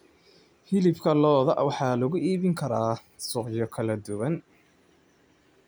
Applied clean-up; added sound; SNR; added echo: none; none; none; none.